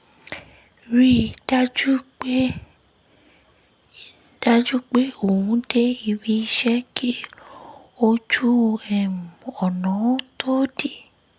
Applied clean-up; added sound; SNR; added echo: none; none; none; none.